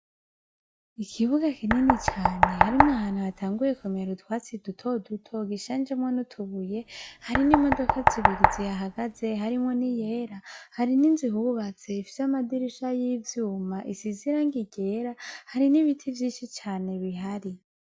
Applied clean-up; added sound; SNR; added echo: none; Knock; -1 dB; none.